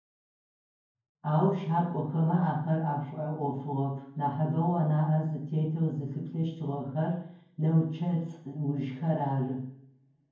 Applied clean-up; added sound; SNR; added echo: none; none; none; reverberation time 0.9 s.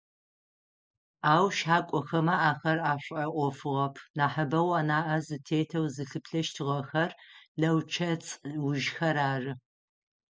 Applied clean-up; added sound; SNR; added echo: none; none; none; none.